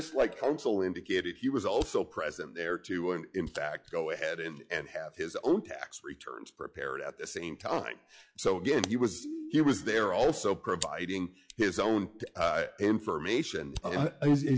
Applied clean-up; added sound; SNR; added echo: classical method log-MMSE.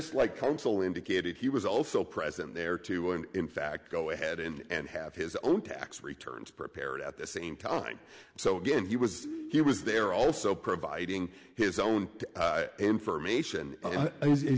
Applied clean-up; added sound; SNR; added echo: none; none; none; none.